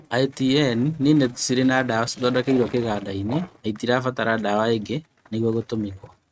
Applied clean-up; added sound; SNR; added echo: neural mask model RNNoise.